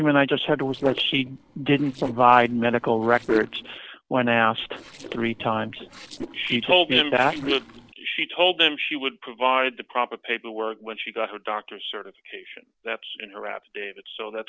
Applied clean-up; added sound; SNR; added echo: neural separator model SepFormer DNS4.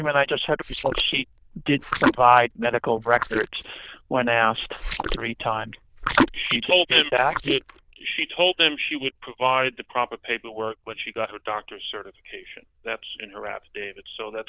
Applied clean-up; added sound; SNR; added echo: neural diffusion model UNIVERSE++.